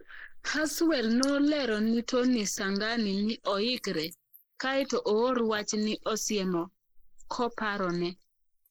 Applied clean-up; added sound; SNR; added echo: neural mask model Resemble Enhance denoiser.